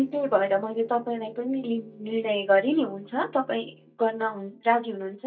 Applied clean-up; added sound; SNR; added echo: neural mask model DeepFilterNet 3.